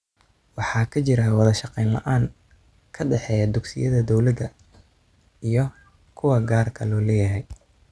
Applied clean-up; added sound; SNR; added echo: none; none; none; none.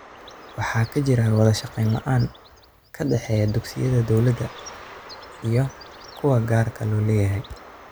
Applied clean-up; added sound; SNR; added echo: none; Bird; 20 dB; none.